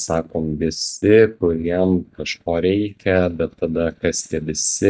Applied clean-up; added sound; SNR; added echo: neural mask model DeepFilterNet 3.